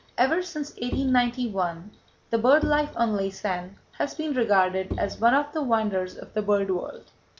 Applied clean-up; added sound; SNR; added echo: none; Bowed string instrument; 13 dB; none.